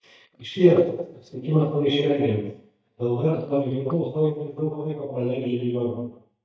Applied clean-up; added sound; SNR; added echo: neural mask model DeepFilterNet 3.